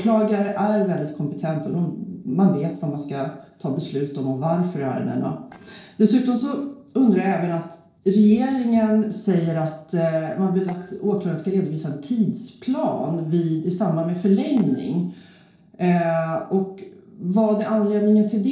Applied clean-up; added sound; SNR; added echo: neural separator model SepFormer DNS4.